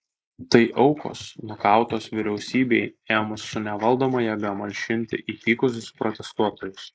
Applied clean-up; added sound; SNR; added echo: neural mask model Resemble Enhance denoiser.